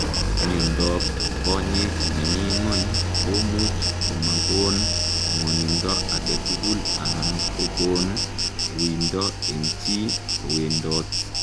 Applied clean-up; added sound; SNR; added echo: none; Insect + Engine; -4 dB; none.